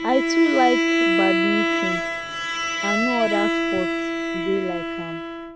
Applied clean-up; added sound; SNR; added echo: none; Bowed string instrument; -3 dB; none.